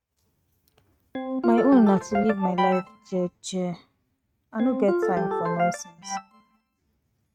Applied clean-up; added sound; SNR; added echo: neural mask model RNNoise.